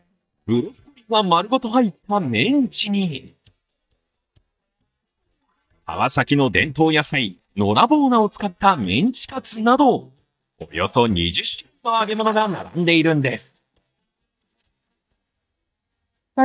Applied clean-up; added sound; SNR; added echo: neural mask model DeepFilterNet 3.